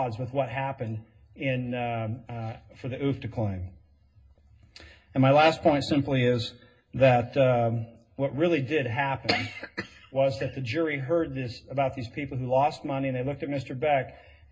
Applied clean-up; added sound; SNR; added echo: none; none; none; reverberation time 0.2 s.